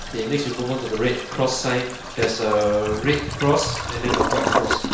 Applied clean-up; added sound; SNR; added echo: none; Toilet flush; 4 dB; reverberation time 0.5 s.